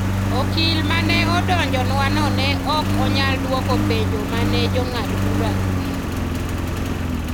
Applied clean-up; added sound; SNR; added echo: none; Engine; -5 dB; none.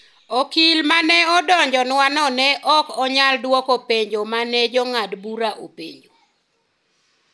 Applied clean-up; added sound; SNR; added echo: none; none; none; none.